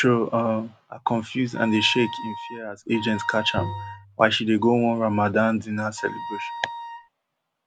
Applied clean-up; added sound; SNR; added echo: none; Wind instrument, woodwind instrument + Tap; 10 dB; none.